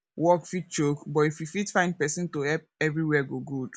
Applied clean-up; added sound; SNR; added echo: none; none; none; none.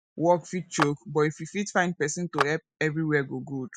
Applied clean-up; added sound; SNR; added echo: classical method spectral subtraction.